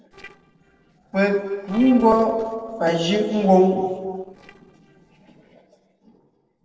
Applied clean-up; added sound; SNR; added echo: neural separator model SepFormer DNS4.